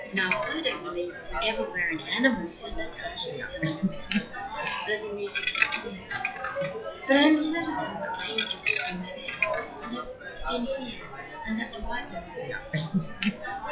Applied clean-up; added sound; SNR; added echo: classical method WPE with log-MMSE.